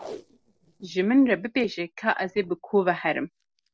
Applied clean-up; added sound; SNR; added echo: neural separator model SepFormer DNS4.